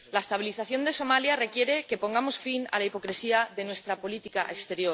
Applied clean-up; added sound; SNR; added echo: none; none; none; none.